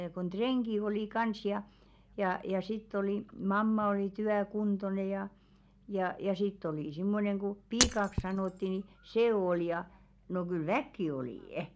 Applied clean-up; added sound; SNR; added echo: none; Shatter; 0 dB; none.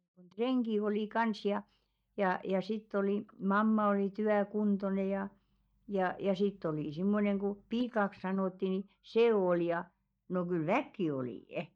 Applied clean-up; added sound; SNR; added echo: neural mask model DeepFilterNet 3.